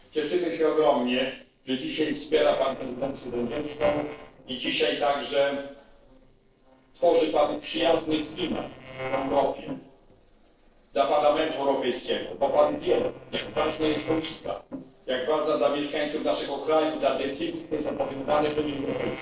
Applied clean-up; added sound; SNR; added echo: neural separator model SepFormer DNS4.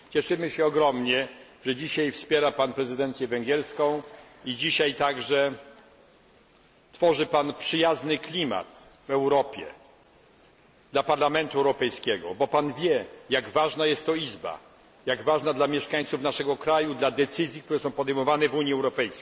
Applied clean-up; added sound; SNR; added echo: none; none; none; none.